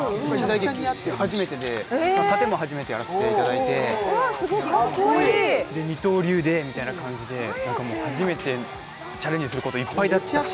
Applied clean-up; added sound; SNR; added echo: none; none; none; none.